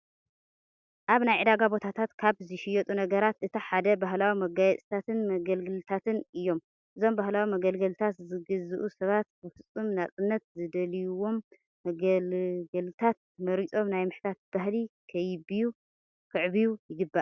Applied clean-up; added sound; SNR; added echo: none; none; none; none.